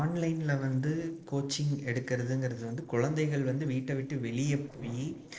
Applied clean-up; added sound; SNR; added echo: neural separator model SepFormer DNS4.